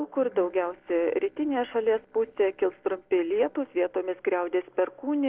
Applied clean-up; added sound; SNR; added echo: neural separator model SepFormer DNS4.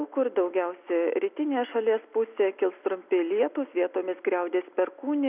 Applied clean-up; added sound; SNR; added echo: none; none; none; none.